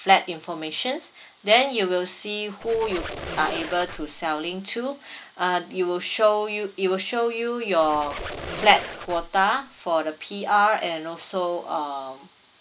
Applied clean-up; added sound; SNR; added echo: none; Squeak; 10 dB; none.